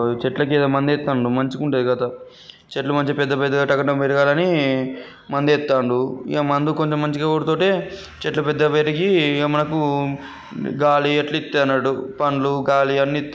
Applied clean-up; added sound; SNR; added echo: none; none; none; none.